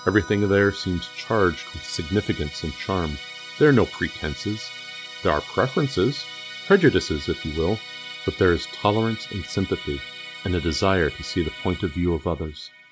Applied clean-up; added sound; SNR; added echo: none; Musical instrument; 14 dB; none.